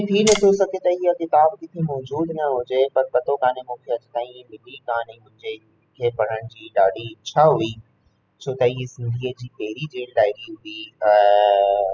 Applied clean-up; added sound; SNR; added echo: classical method spectral subtraction.